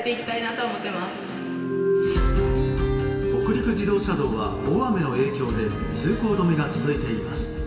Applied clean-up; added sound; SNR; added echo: none; none; none; reverberation time 2.5 s.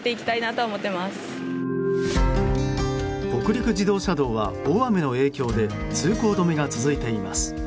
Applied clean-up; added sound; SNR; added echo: none; none; none; none.